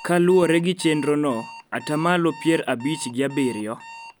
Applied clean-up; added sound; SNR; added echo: none; Alarm; 19 dB; none.